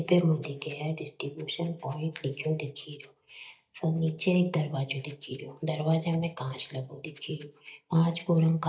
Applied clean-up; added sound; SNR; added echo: neural mask model DeepFilterNet 3.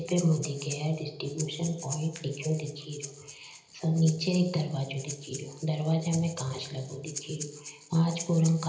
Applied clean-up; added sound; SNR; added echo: none; Breathing; 14 dB; reverberation time 0.8 s.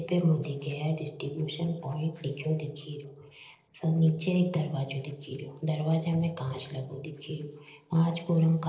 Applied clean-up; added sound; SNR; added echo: neural separator model SepFormer DNS4.